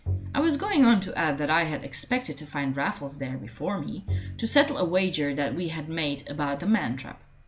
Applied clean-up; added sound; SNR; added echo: none; Bowed string instrument; 12 dB; none.